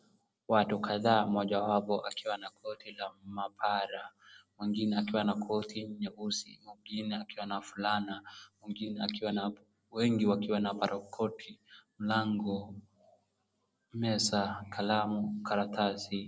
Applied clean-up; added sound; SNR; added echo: none; none; none; none.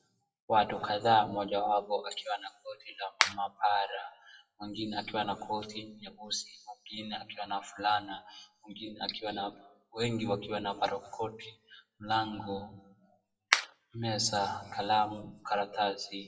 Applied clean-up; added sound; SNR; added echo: classical method WPE with log-MMSE.